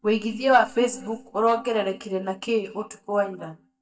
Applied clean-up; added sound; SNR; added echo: neural mask model DeepFilterNet 3.